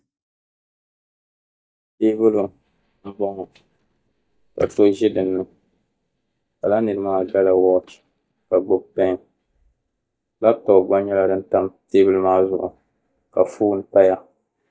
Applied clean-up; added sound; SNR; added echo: neural mask model DeepFilterNet 3.